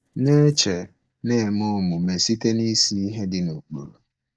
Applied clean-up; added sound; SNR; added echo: neural mask model DeepFilterNet 3.